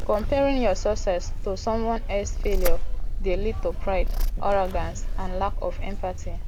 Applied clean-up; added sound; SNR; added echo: none; Purr; -3 dB; none.